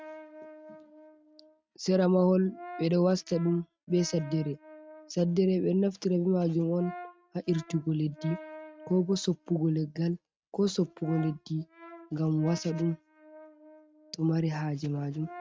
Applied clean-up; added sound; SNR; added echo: neural mask model RNNoise.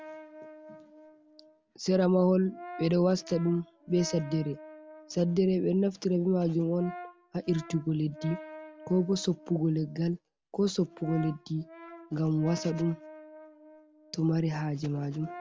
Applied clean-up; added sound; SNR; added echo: none; Brass instrument; 18 dB; none.